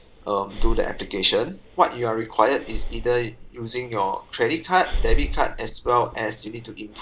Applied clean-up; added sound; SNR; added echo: none; Breathing; 5 dB; none.